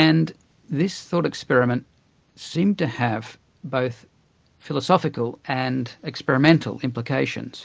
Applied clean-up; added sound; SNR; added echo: none; none; none; none.